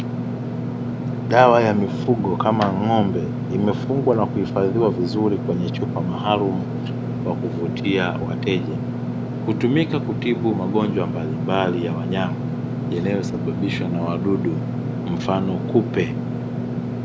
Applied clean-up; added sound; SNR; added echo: none; Engine / Mechanisms; 3 dB; none.